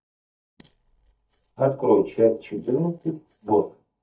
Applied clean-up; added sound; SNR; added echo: neural mask model DeepFilterNet 3.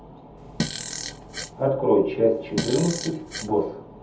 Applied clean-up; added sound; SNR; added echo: none; Fart; 7 dB; reverberation time 0.6 s.